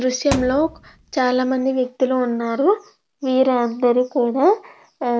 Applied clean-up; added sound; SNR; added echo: none; Thump, thud; 11 dB; none.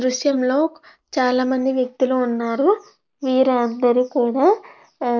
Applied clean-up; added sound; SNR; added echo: neural mask model Resemble Enhance denoiser.